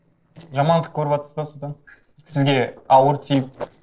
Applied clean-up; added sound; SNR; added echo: neural separator model SepFormer DNS4.